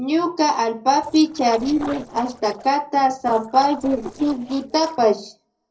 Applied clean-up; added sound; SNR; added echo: neural separator model SepFormer DNS4.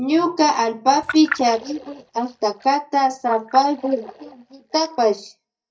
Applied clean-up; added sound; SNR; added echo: neural mask model DeepFilterNet 3.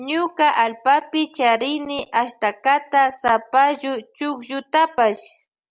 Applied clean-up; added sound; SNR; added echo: none; none; none; none.